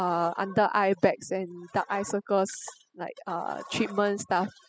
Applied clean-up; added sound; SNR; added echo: classical method spectral subtraction.